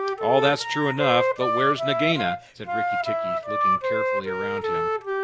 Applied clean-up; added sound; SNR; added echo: none; Wind instrument, woodwind instrument; -2 dB; none.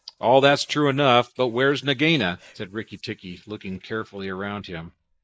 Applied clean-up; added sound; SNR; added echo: neural mask model Resemble Enhance denoiser.